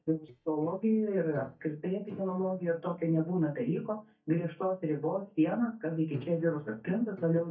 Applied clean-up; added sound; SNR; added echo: neural mask model DeepFilterNet 3.